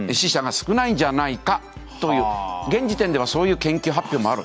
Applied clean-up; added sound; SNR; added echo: none; none; none; none.